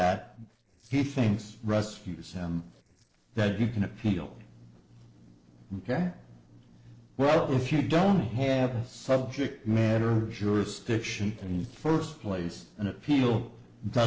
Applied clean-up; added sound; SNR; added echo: neural separator model SepFormer DNS4.